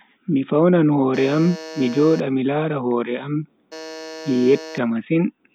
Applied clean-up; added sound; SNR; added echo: none; Alarm; 15 dB; none.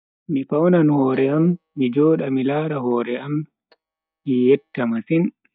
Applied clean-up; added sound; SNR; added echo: neural mask model DeepFilterNet 3.